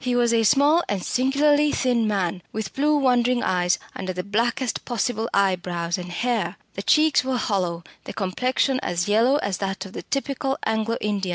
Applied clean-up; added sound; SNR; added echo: none; none; none; none.